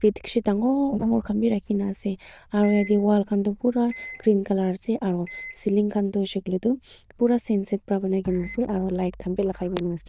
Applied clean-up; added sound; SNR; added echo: neural diffusion model UNIVERSE++.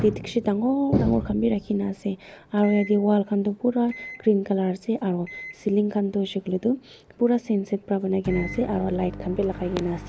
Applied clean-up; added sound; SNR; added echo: none; Microwave oven; 16 dB; none.